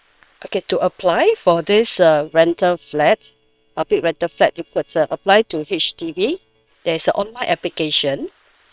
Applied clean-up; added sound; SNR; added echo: neural separator model SepFormer WHAM!.